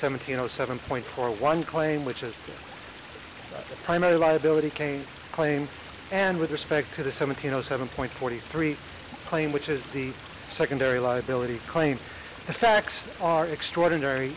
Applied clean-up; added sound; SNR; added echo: none; Stream; 15 dB; none.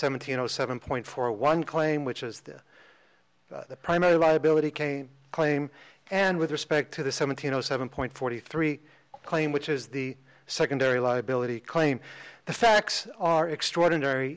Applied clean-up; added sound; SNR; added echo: none; none; none; none.